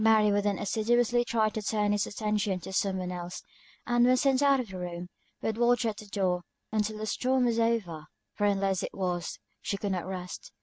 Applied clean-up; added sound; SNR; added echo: none; none; none; none.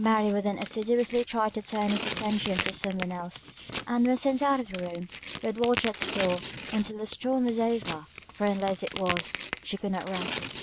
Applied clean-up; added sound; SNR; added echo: none; Crack + Tearing; 8 dB; none.